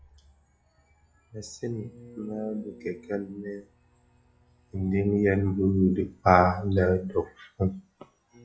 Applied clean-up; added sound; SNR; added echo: classical method log-MMSE.